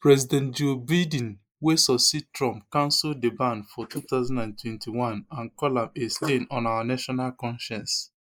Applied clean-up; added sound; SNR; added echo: neural mask model Resemble Enhance denoiser.